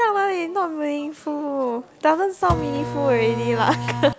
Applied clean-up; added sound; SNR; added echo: none; Printer; 4 dB; none.